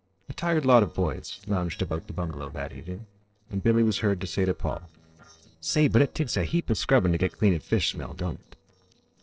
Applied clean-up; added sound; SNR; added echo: neural separator model SepFormer DNS4.